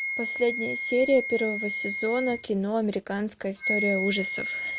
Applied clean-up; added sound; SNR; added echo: none; Wind instrument, woodwind instrument; 5 dB; none.